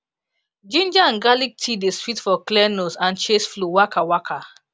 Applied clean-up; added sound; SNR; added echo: none; none; none; none.